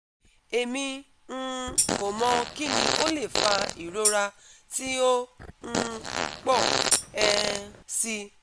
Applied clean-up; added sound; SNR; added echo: none; Fart + Tambourine; -2 dB; none.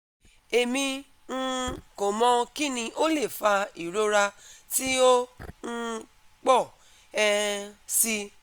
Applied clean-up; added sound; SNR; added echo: none; none; none; none.